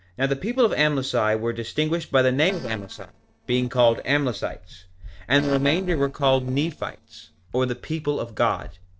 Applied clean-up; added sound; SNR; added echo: neural separator model SepFormer DNS4.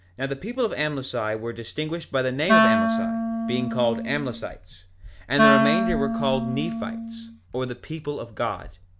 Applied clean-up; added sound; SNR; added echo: none; Wind instrument, woodwind instrument; -4 dB; none.